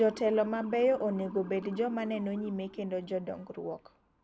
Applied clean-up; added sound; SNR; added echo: none; Motor vehicle (road) / Siren; 16 dB; none.